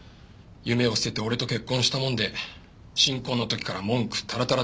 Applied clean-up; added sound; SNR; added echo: none; none; none; none.